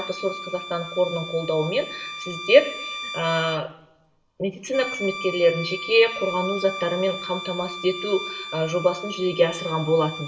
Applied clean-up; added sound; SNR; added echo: none; Bowed string instrument; 10 dB; reverberation time 0.7 s.